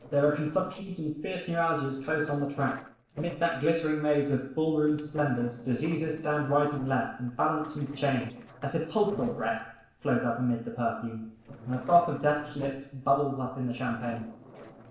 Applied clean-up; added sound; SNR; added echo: neural separator model SepFormer DNS4.